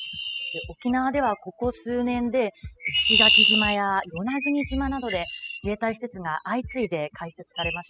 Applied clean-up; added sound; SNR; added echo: classical method spectral subtraction.